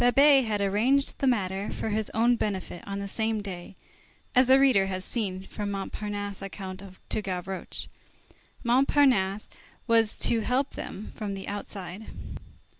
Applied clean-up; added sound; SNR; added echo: none; none; none; none.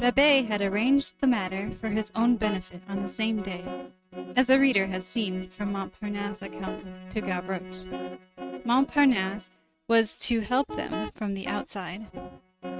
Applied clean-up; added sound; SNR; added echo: neural mask model RNNoise.